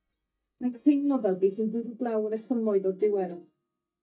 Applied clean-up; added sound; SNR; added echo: neural mask model DeepFilterNet 3.